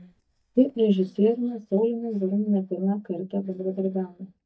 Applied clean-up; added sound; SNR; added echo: neural mask model DeepFilterNet 3.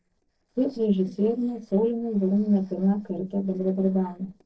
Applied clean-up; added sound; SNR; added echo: neural separator model SepFormer DNS4.